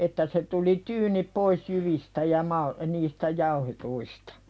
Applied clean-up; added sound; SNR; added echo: none; none; none; none.